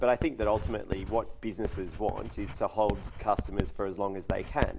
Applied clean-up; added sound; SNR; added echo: none; Writing; 5 dB; none.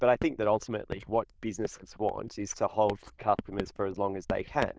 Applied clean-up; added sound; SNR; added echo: neural diffusion model UNIVERSE++.